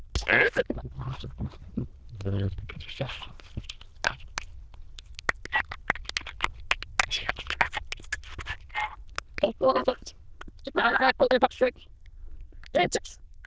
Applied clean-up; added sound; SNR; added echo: neural diffusion model UNIVERSE++.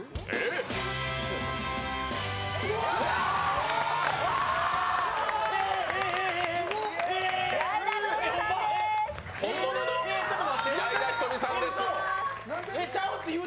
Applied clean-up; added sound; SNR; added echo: none; none; none; none.